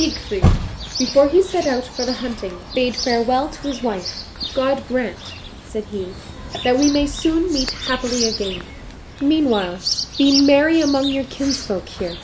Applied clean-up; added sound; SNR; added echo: none; Chirp, tweet; 6 dB; none.